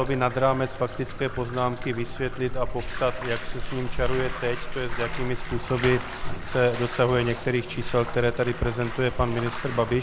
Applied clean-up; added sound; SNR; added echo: none; Bathtub (filling or washing); 4 dB; none.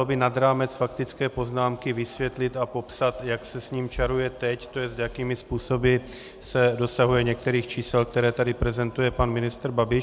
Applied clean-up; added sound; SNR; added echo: none; none; none; none.